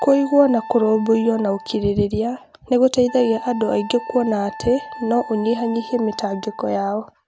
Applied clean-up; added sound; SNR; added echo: none; Wind instrument, woodwind instrument; 16 dB; none.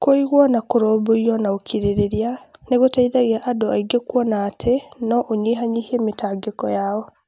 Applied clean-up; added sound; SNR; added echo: none; none; none; none.